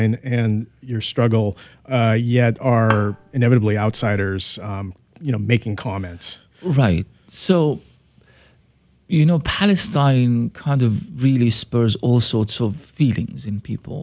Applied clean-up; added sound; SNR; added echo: none; Bowed string instrument; 13 dB; none.